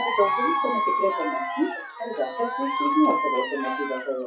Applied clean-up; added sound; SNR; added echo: classical method WPE with log-MMSE.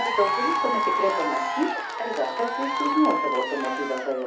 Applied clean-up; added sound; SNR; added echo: none; Applause / Crowd / Cheering; -1 dB; reverberation time 0.4 s.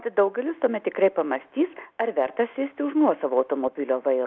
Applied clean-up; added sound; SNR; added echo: none; none; none; none.